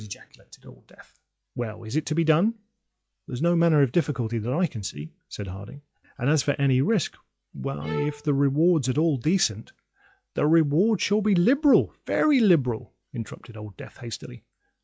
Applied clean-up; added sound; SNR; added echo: classical method log-MMSE.